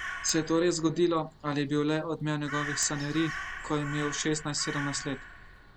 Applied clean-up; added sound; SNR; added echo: none; Crow; 10 dB; none.